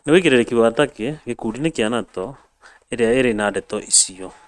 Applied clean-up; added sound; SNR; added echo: neural mask model RNNoise.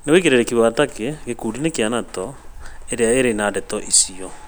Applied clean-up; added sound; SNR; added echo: none; Clock; 16 dB; none.